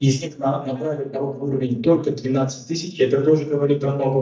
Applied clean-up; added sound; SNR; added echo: neural mask model DeepFilterNet 3.